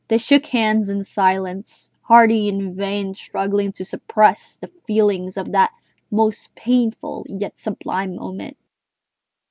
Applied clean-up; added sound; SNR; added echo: none; none; none; none.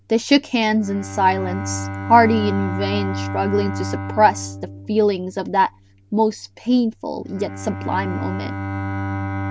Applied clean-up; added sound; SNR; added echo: none; Bowed string instrument; 7 dB; none.